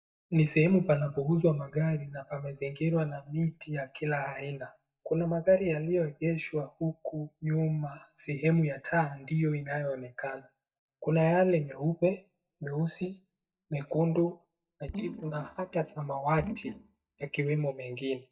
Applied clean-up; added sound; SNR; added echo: neural mask model DeepFilterNet 3.